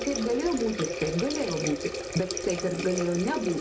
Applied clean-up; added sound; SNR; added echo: none; Water tap, faucet; 5 dB; none.